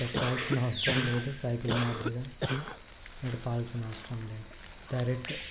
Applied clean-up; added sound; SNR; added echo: none; Bird vocalization, bird call, bird song + Cough; 1 dB; none.